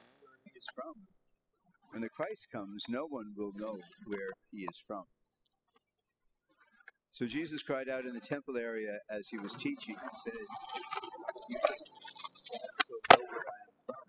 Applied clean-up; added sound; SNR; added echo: classical method spectral subtraction.